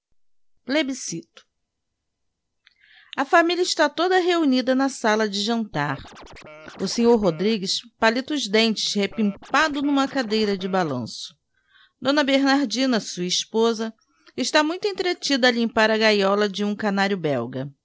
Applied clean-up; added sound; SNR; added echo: neural separator model SepFormer DNS4.